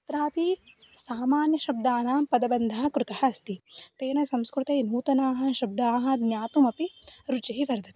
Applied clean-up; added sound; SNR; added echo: none; none; none; none.